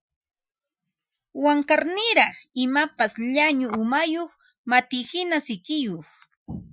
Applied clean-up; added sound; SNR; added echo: classical method Wiener filter.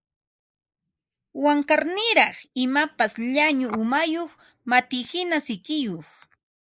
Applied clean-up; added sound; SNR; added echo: neural mask model Resemble Enhance denoiser.